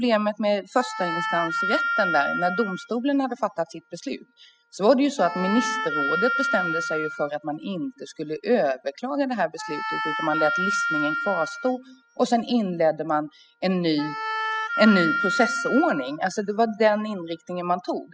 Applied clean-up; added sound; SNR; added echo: classical method spectral subtraction.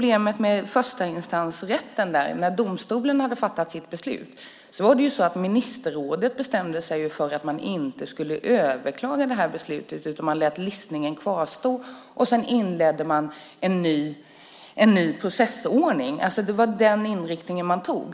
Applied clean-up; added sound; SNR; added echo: none; none; none; none.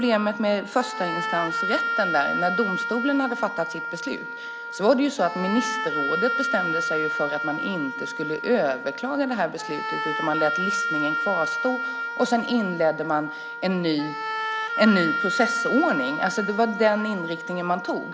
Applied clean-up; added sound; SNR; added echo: none; Wind instrument, woodwind instrument; 3 dB; none.